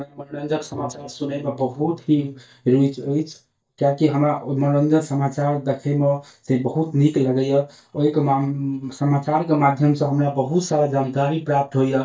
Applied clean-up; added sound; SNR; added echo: neural mask model DeepFilterNet 3.